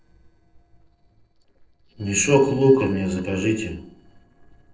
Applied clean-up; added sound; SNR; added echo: neural separator model SepFormer DNS4.